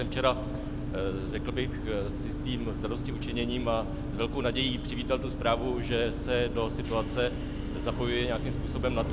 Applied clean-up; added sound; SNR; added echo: none; Idling / Accelerating, revving, vroom / Car + Subway, metro, underground / Train; 1 dB; none.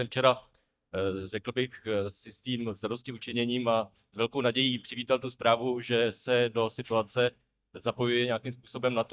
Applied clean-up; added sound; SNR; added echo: neural mask model DeepFilterNet 3.